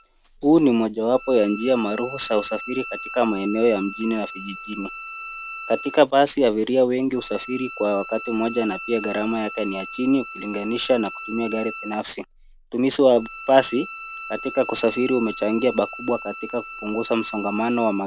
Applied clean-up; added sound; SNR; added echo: none; Bowed string instrument; 14 dB; none.